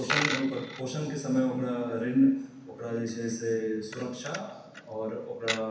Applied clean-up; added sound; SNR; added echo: none; Coin (dropping); 8 dB; reverberation time 0.7 s.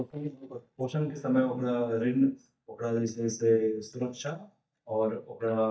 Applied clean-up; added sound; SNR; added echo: neural mask model DeepFilterNet 3.